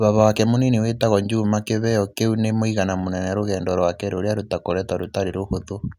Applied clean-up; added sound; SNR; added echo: none; none; none; none.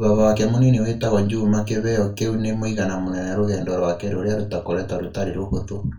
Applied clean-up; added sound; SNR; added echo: none; none; none; reverberation time 0.3 s.